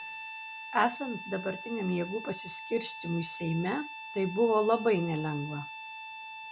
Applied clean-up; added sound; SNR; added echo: none; Harmonica; 11 dB; none.